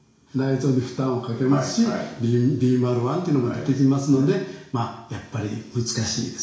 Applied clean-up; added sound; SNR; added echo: none; none; none; reverberation time 0.7 s.